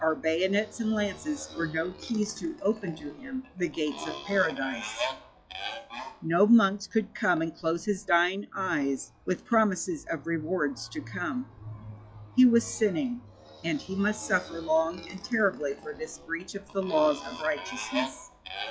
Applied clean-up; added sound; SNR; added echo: classical method log-MMSE.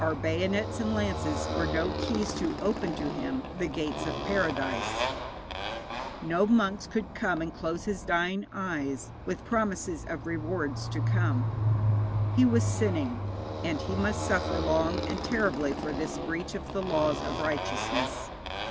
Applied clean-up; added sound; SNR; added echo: none; Motorcycle; 1 dB; none.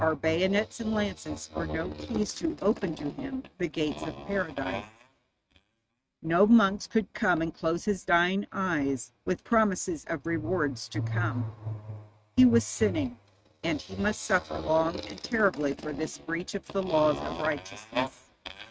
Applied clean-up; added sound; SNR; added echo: neural mask model RNNoise.